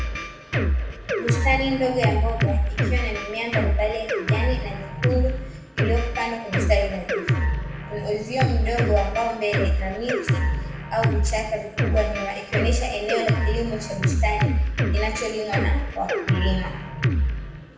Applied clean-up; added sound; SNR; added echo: none; Drum kit; -4 dB; reverberation time 0.7 s.